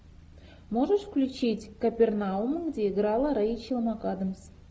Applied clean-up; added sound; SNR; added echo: none; none; none; none.